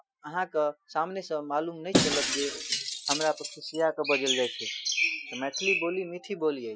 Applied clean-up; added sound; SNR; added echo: classical method Wiener filter.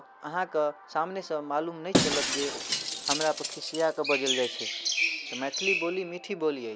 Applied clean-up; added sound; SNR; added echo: none; Shatter + Chirp, tweet; -1 dB; none.